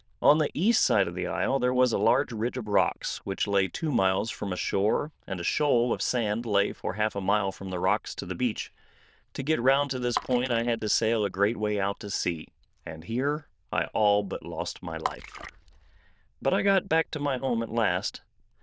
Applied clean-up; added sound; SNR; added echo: neural diffusion model UNIVERSE++.